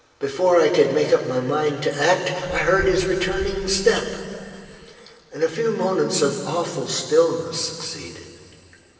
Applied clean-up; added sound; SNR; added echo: none; none; none; reverberation time 2.6 s.